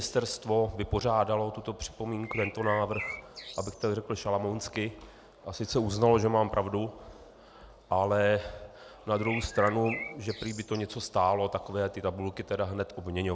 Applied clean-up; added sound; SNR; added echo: none; Bird; 10 dB; none.